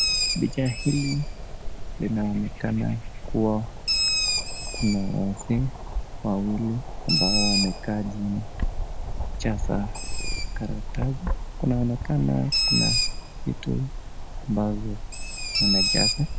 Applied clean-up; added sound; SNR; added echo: none; Bird; 0 dB; none.